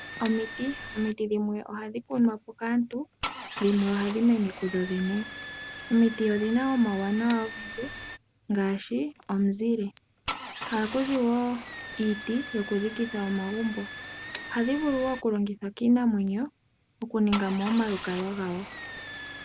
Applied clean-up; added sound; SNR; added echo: none; Engine starting / Car; 13 dB; none.